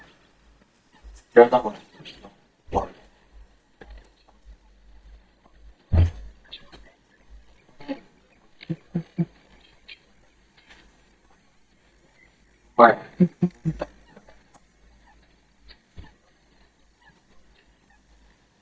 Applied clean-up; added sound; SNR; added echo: neural mask model DeepFilterNet 3.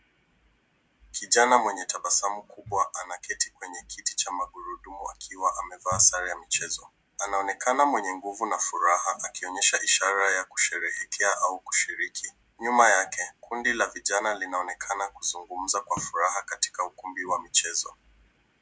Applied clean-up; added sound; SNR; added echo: none; none; none; none.